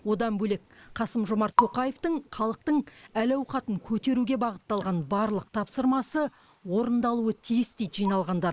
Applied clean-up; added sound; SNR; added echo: neural mask model Resemble Enhance denoiser.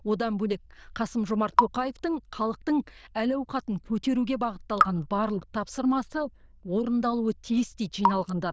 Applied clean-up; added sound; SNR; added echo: neural diffusion model UNIVERSE++.